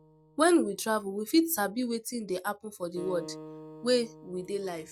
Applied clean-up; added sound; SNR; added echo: none; Acoustic guitar; 19 dB; none.